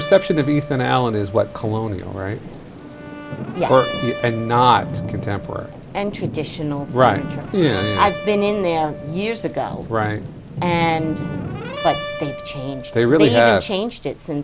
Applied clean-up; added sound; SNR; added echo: none; Brass instrument + Thunder / Rain; 10 dB; none.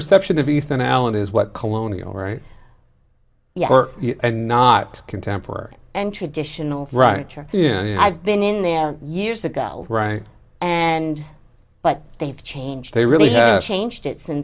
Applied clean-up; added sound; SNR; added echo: none; none; none; none.